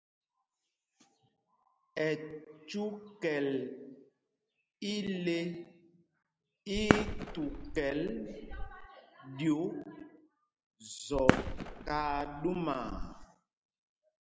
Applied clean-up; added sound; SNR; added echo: none; Fireworks; -3 dB; none.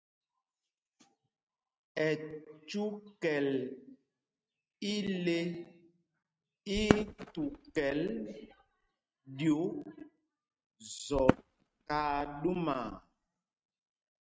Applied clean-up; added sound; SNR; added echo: neural mask model RNNoise.